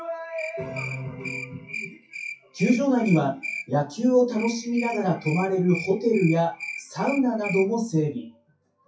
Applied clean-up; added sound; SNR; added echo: classical method WPE with log-MMSE.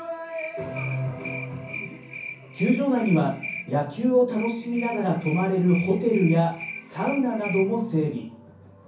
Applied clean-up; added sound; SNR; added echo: none; Cricket; 13 dB; reverberation time 0.6 s.